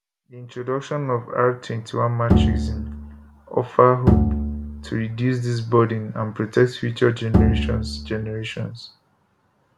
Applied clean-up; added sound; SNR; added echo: none; Bowed string instrument; -1 dB; none.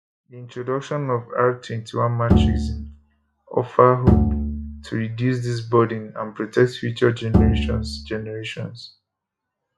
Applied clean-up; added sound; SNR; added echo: classical method log-MMSE.